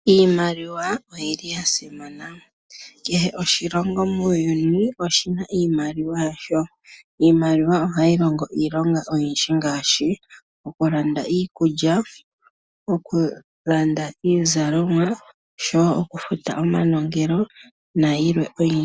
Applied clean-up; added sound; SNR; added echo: none; none; none; none.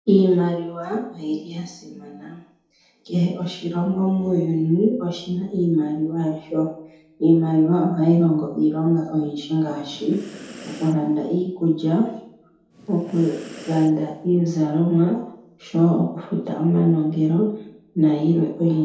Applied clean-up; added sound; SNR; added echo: none; Breathing; 19 dB; reverberation time 0.8 s.